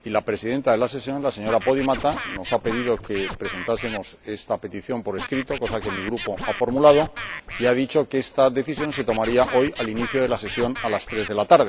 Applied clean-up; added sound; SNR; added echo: none; Scratching (performance technique); 10 dB; none.